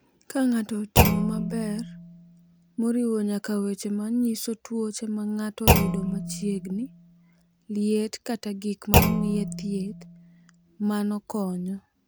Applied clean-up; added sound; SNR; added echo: none; Thump, thud; -1 dB; none.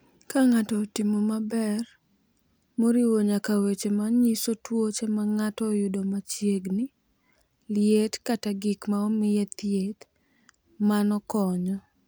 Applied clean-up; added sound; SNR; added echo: none; none; none; none.